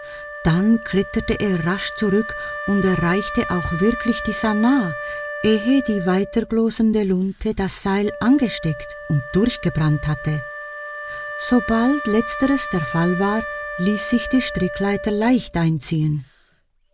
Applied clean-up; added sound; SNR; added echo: none; Wind instrument, woodwind instrument; 10 dB; none.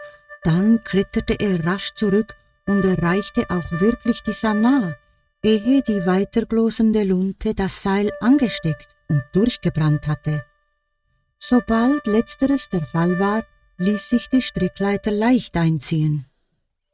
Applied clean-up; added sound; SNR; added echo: neural mask model RNNoise.